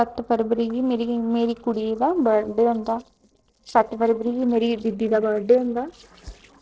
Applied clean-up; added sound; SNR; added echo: neural separator model SepFormer DNS4.